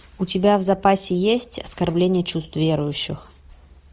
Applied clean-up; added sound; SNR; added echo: none; none; none; none.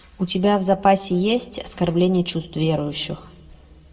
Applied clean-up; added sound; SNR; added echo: none; none; none; reverberation time 1.4 s.